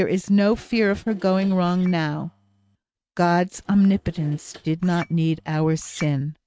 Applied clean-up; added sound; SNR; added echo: neural mask model RNNoise.